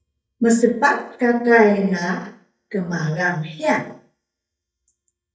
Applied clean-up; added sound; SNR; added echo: neural mask model DeepFilterNet 3.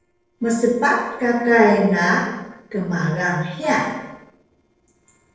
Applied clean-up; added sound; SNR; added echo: neural separator model SepFormer DNS4.